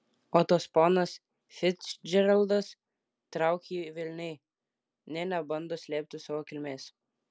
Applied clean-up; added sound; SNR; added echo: none; none; none; none.